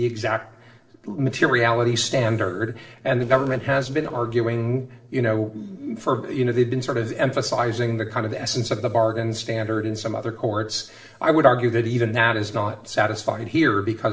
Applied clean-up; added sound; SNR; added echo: neural separator model SepFormer DNS4.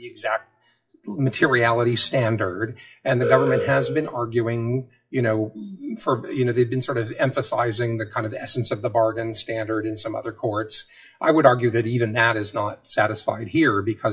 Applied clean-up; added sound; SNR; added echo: classical method WPE with log-MMSE.